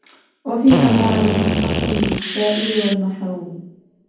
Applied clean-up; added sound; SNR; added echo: none; Drill; 2 dB; reverberation time 1.2 s.